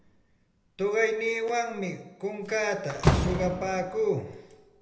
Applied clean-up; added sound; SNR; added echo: none; Slam; 3 dB; reverberation time 0.7 s.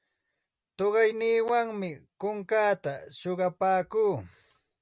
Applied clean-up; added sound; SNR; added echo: none; none; none; none.